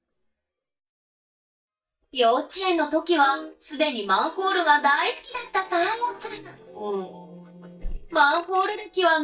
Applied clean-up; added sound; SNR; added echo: neural mask model DeepFilterNet 3.